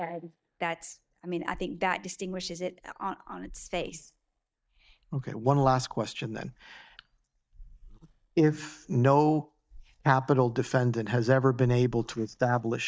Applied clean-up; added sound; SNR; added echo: neural mask model DeepFilterNet 3.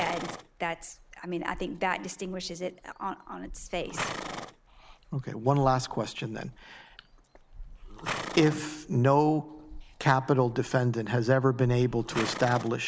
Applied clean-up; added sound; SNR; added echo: none; Livestock, farm animals, working animals; 13 dB; none.